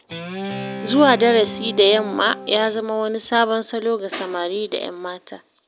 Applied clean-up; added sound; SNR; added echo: none; Guitar; 11 dB; none.